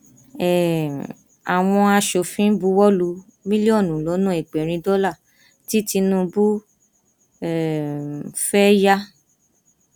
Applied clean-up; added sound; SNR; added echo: none; none; none; none.